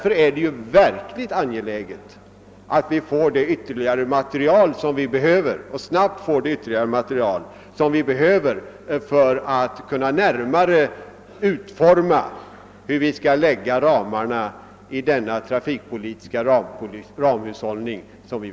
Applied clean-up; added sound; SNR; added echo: none; none; none; none.